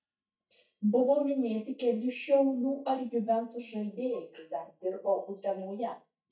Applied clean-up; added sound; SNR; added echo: neural mask model DeepFilterNet 3.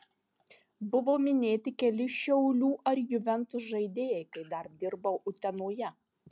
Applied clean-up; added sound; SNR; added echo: none; none; none; none.